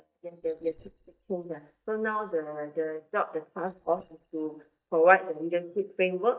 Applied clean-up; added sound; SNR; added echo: neural mask model DeepFilterNet 3.